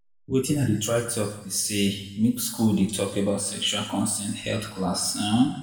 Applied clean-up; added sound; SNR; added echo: none; none; none; reverberation time 0.9 s.